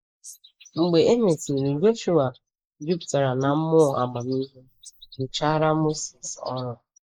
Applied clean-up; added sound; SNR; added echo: neural mask model Resemble Enhance denoiser.